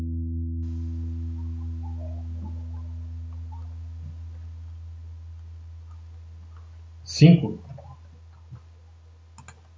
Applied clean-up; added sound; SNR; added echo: none; Piano; 6 dB; none.